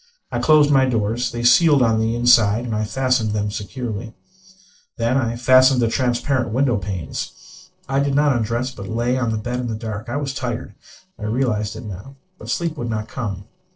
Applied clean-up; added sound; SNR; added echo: neural separator model SepFormer DNS4.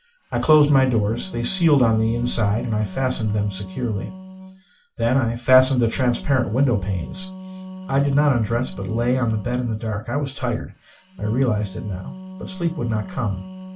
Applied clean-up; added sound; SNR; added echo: none; Wind instrument, woodwind instrument; 15 dB; reverberation time 0.3 s.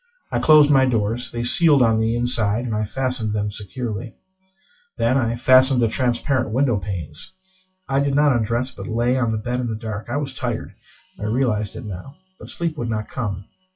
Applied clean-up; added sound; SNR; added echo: classical method WPE with log-MMSE.